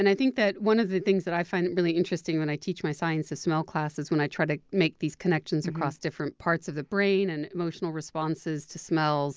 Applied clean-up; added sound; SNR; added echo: none; none; none; none.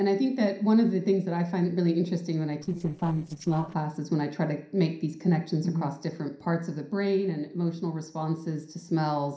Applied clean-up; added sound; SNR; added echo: neural separator model SepFormer DNS4.